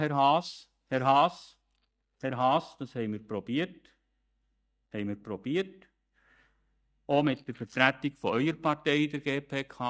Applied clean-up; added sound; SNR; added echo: neural mask model DeepFilterNet 3.